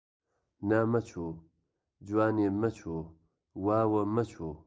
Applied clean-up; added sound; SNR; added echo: none; none; none; none.